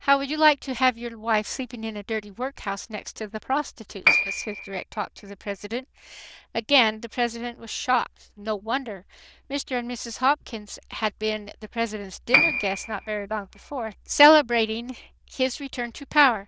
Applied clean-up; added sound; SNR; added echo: neural diffusion model UNIVERSE++.